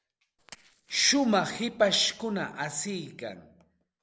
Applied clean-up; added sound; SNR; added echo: neural separator model SepFormer DNS4.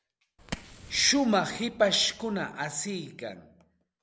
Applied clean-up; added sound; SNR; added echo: none; Fire; 17 dB; none.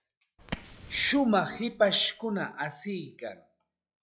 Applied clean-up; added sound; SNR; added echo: classical method log-MMSE.